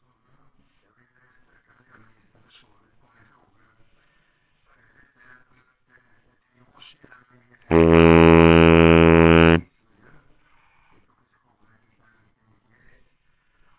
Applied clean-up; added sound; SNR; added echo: neural separator model SepFormer WHAMR!.